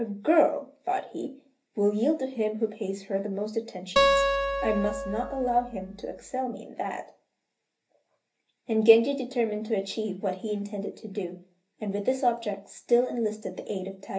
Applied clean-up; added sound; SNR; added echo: none; Acoustic guitar; 0 dB; reverberation time 0.3 s.